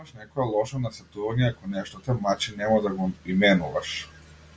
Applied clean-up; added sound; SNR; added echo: none; none; none; none.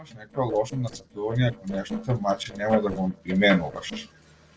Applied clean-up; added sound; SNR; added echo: neural separator model SepFormer DNS4.